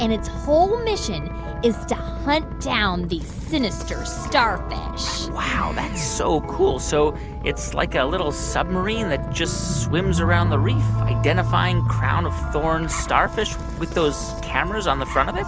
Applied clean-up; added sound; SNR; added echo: none; Trumpet; 17 dB; none.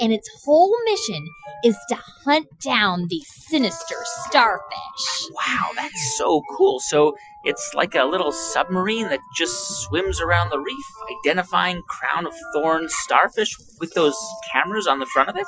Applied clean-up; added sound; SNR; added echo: classical method Wiener filter.